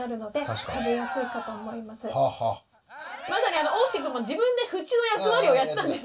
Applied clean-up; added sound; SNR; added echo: none; Cheering; 10 dB; reverberation time 0.2 s.